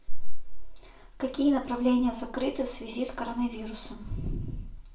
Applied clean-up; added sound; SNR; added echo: none; none; none; reverberation time 0.4 s.